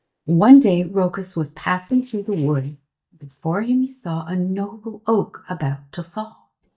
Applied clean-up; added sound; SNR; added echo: neural mask model DeepFilterNet 3.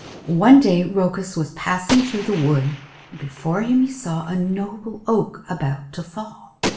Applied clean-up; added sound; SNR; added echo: none; Gunshot, gunfire; 14 dB; reverberation time 0.5 s.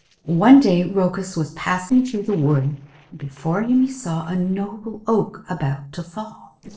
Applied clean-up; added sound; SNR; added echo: neural separator model SepFormer DNS4.